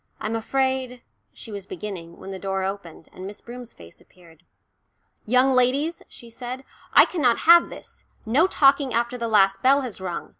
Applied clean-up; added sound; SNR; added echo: none; none; none; none.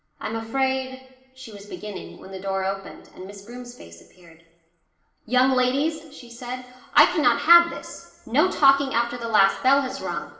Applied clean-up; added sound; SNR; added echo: none; none; none; reverberation time 1.0 s.